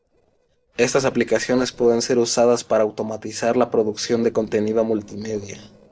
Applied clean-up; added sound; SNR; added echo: neural separator model SepFormer DNS4.